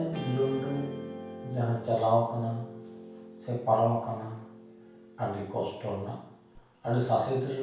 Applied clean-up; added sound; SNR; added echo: none; Guitar; 13 dB; reverberation time 0.7 s.